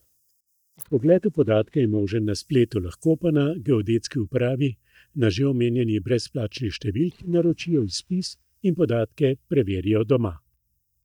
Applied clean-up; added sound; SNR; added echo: neural mask model DeepFilterNet 3.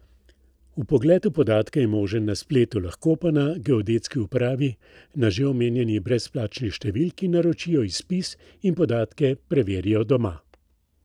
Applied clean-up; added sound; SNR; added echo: none; none; none; none.